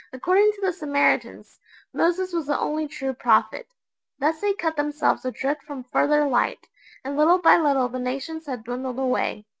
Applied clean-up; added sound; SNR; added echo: none; none; none; none.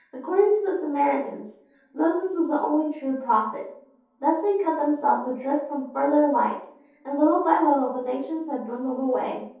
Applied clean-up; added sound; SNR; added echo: none; none; none; reverberation time 0.6 s.